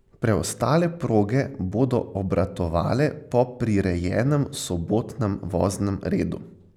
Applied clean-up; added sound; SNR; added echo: none; none; none; none.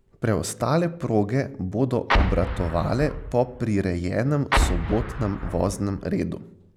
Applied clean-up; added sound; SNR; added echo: none; Explosion; 2 dB; none.